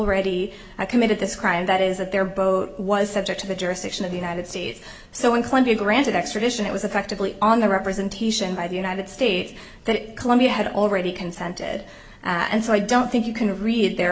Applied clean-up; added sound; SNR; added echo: none; none; none; none.